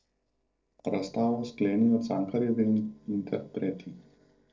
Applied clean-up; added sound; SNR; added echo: neural separator model SepFormer DNS4.